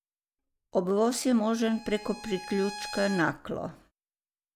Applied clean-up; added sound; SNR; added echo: none; Bowed string instrument; 14 dB; none.